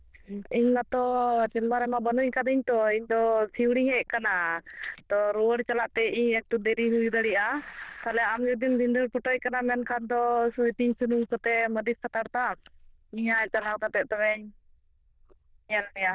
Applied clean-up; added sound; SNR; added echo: neural diffusion model UNIVERSE++.